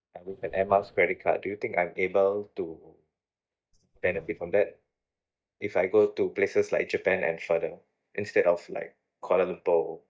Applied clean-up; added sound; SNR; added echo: neural mask model DeepFilterNet 3.